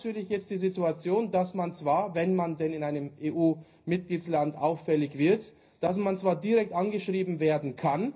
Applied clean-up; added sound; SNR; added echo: none; none; none; reverberation time 0.4 s.